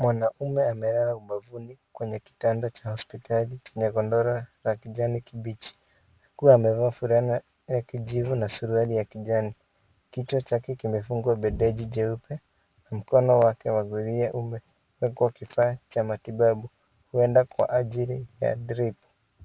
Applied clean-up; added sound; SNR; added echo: none; none; none; none.